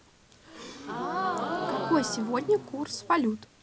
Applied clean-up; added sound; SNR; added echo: none; Gasp; 4 dB; none.